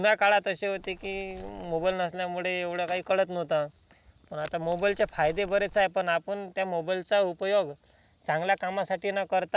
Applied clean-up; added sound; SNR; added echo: none; Animal; 20 dB; none.